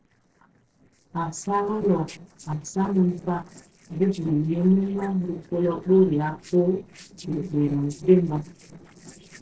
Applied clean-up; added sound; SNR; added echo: neural separator model SepFormer DNS4.